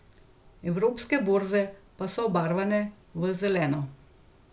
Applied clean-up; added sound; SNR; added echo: none; none; none; none.